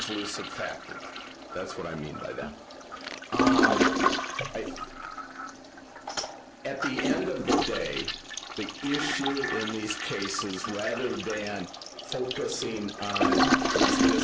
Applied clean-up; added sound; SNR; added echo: none; Toilet flush; -4 dB; none.